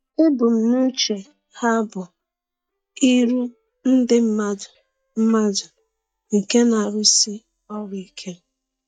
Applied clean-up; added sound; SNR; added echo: neural mask model DeepFilterNet 3.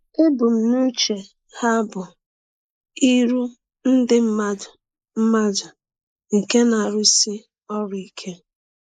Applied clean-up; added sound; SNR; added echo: neural mask model Resemble Enhance denoiser.